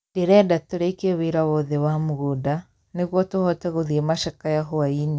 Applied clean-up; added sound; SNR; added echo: none; none; none; none.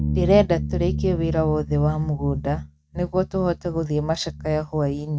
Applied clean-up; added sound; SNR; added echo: neural mask model RNNoise.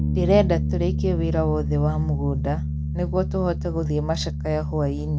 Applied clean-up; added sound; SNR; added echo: none; Bass guitar; 1 dB; none.